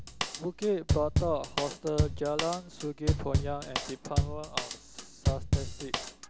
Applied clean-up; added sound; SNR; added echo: none; Drum kit; -2 dB; none.